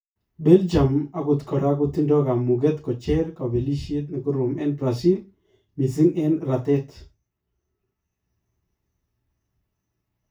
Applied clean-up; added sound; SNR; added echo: none; none; none; reverberation time 0.2 s.